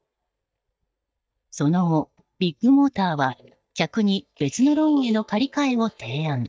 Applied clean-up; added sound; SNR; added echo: neural mask model DeepFilterNet 3.